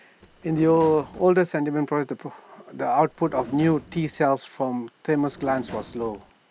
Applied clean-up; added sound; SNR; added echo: none; Drawer open or close; 17 dB; none.